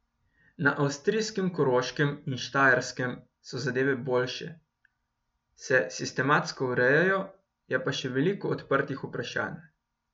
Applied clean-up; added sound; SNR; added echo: none; none; none; none.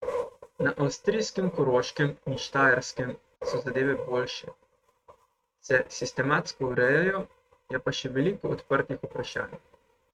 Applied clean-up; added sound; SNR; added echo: neural mask model RNNoise.